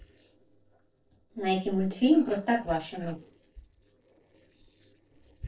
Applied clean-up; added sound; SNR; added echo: neural separator model SepFormer DNS4.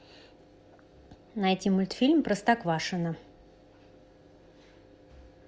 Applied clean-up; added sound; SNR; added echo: none; none; none; none.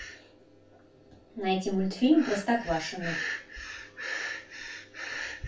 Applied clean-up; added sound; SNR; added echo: none; Breathing; 9 dB; reverberation time 0.3 s.